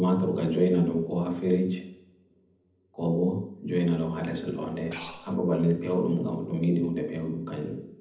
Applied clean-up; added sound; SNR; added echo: none; Breathing; 14 dB; reverberation time 0.8 s.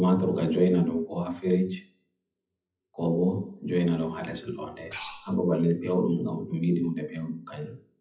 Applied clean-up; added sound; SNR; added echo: classical method WPE with log-MMSE.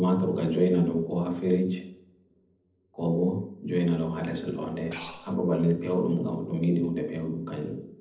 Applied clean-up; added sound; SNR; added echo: neural separator model SepFormer DNS4.